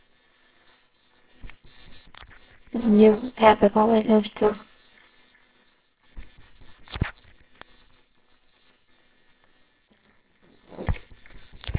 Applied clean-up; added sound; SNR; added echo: neural separator model SepFormer WHAMR!.